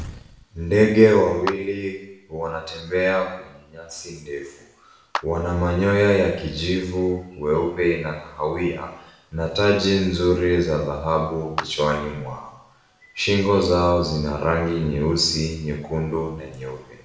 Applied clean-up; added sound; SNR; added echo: none; Clapping; 14 dB; reverberation time 0.8 s.